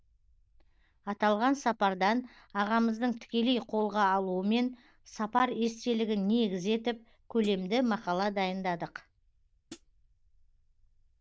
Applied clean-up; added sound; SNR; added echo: neural diffusion model UNIVERSE++.